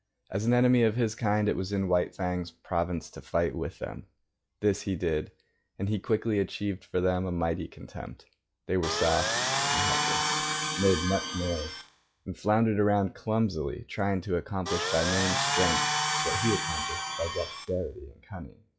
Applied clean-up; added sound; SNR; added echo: classical method log-MMSE.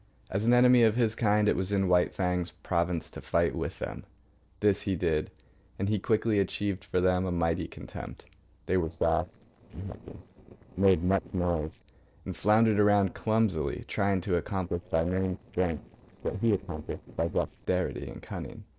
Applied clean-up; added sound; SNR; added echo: neural separator model SepFormer DNS4.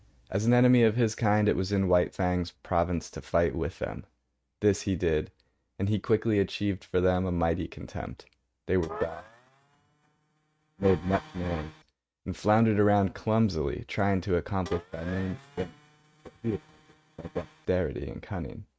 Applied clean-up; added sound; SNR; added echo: neural mask model RNNoise.